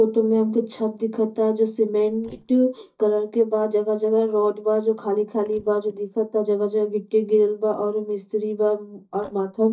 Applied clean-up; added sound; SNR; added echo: neural mask model DeepFilterNet 3.